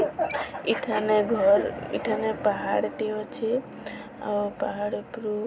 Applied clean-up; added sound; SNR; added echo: none; none; none; none.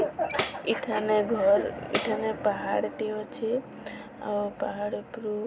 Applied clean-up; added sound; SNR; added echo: none; Tambourine; -1 dB; none.